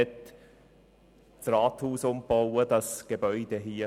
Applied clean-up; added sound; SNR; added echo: none; none; none; none.